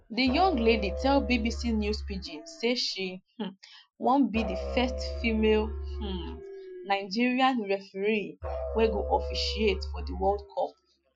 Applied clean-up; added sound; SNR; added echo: classical method Wiener filter.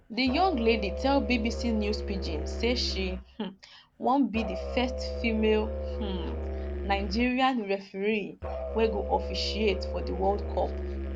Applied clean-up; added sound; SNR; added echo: none; Musical instrument; 5 dB; none.